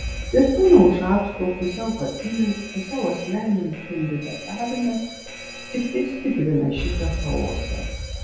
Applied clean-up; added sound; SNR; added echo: none; Alarm; 9 dB; reverberation time 0.9 s.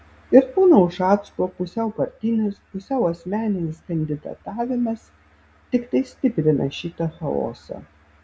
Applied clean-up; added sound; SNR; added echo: none; none; none; none.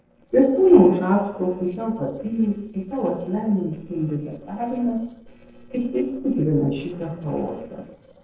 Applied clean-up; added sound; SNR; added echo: neural separator model SepFormer DNS4.